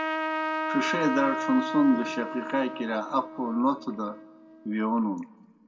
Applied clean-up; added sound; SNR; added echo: none; Trumpet; 5 dB; reverberation time 0.7 s.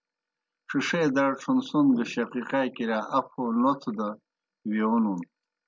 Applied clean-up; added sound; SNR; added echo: none; none; none; none.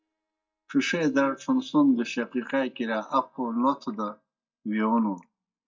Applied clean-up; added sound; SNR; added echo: neural mask model DeepFilterNet 3.